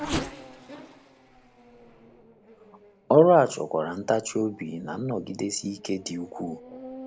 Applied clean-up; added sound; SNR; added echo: none; Race car, auto racing / Accelerating, revving, vroom; 14 dB; none.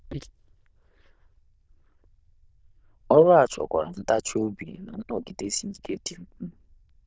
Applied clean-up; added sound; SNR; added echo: neural diffusion model UNIVERSE++.